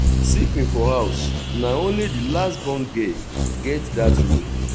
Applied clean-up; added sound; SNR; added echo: none; Bird vocalization, bird call, bird song; -3 dB; none.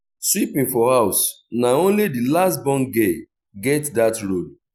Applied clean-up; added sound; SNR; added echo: none; none; none; none.